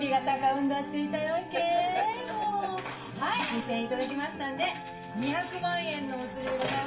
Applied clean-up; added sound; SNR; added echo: none; Wind instrument, woodwind instrument; 17 dB; reverberation time 0.2 s.